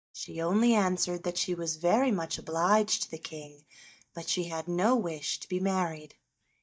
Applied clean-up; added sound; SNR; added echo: neural mask model DeepFilterNet 3.